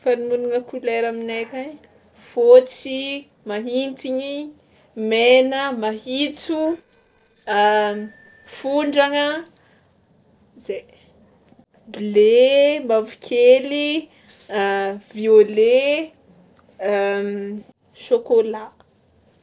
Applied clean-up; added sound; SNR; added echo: neural separator model SepFormer DNS4.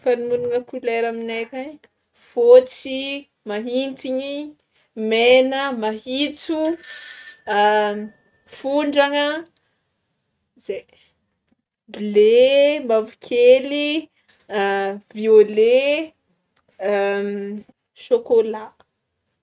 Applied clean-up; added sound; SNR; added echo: neural mask model RNNoise.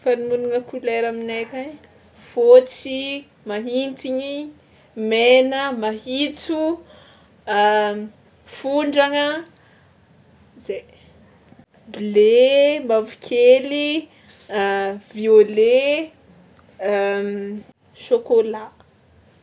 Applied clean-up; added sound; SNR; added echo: none; none; none; none.